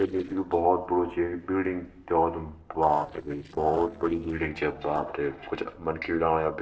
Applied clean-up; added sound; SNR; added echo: neural separator model SepFormer DNS4.